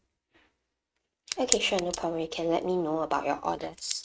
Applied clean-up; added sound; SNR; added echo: neural mask model RNNoise.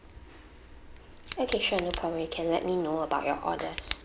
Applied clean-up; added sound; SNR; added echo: none; Tick; 5 dB; none.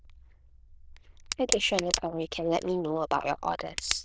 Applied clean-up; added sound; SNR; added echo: neural diffusion model UNIVERSE++.